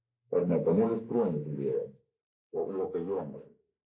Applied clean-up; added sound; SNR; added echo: neural mask model Resemble Enhance denoiser.